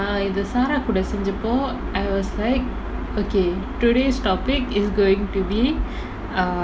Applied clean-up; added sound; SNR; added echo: none; none; none; none.